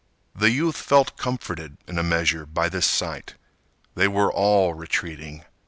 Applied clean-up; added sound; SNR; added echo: none; none; none; none.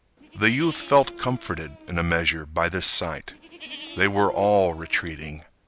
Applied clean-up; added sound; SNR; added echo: none; Livestock, farm animals, working animals; 17 dB; none.